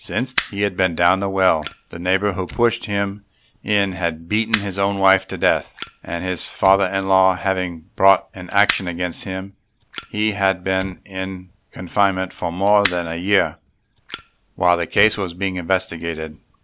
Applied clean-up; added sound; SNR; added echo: none; Fire; 15 dB; none.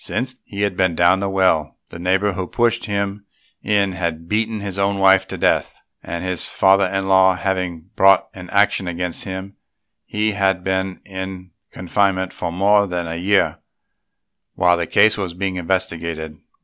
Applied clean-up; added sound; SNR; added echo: none; none; none; none.